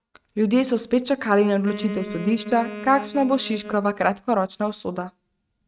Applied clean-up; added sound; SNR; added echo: neural mask model RNNoise.